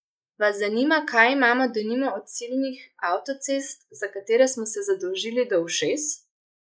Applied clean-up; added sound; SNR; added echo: neural mask model Resemble Enhance denoiser.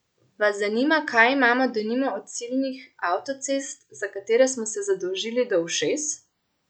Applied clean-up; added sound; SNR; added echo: none; none; none; none.